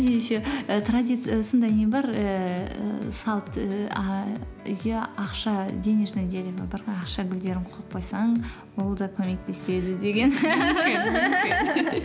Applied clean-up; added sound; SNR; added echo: none; none; none; none.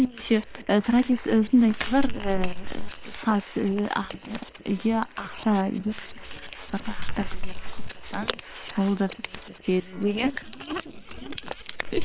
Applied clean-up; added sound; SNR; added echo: neural separator model SepFormer WHAM!.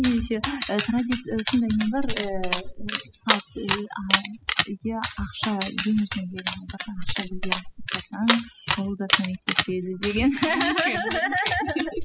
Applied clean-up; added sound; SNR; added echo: classical method spectral subtraction.